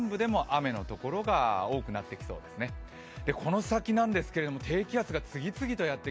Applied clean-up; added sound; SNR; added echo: none; none; none; none.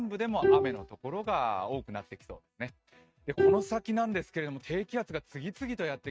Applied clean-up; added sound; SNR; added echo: neural mask model RNNoise.